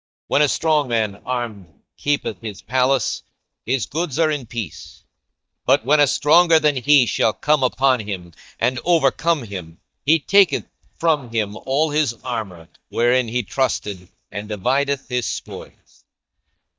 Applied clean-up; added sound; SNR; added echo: neural mask model DeepFilterNet 3.